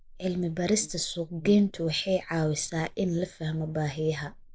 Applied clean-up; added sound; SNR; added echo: neural mask model Resemble Enhance denoiser.